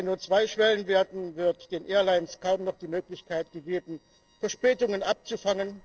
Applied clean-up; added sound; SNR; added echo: neural separator model SepFormer DNS4.